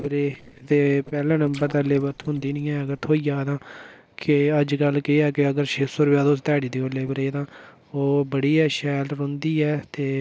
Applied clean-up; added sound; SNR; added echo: neural separator model SepFormer DNS4.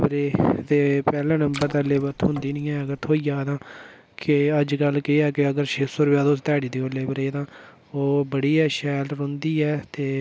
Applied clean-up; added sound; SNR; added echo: none; Water / Splash, splatter; 18 dB; none.